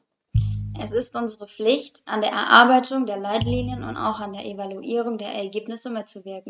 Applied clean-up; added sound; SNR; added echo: neural mask model RNNoise.